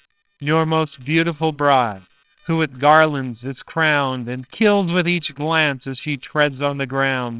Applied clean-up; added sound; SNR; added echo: neural separator model SepFormer WHAMR!.